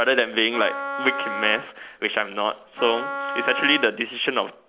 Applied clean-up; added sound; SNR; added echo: none; Wind instrument, woodwind instrument; 8 dB; none.